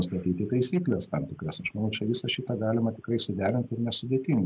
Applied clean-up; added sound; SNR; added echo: none; none; none; none.